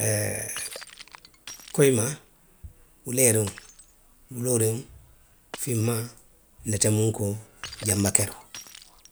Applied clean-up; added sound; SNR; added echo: none; Shatter; 20 dB; none.